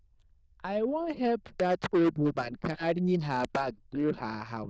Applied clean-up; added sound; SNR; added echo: neural diffusion model UNIVERSE++.